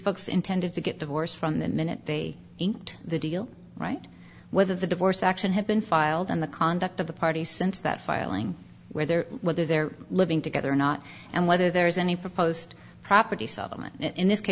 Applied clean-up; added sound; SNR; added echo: none; none; none; none.